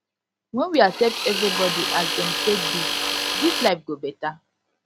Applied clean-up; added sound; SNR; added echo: none; Tools; 0 dB; none.